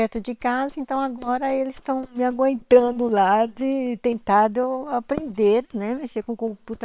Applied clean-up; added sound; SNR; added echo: neural separator model SepFormer WHAM!.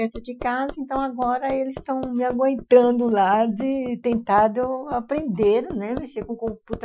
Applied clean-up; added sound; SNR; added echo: classical method Wiener filter.